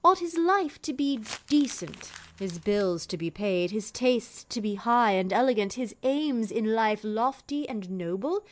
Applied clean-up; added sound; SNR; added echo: none; Crumpling, crinkling; 18 dB; none.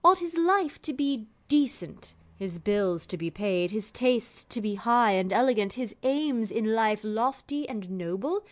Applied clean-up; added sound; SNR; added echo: none; none; none; none.